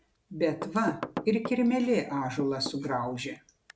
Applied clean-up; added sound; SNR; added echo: none; Knock / Wood; 12 dB; none.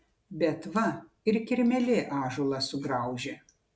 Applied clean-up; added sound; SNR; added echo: none; none; none; none.